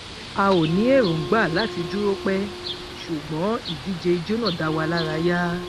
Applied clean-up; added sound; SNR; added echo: none; Bird + Wind instrument, woodwind instrument; 9 dB; none.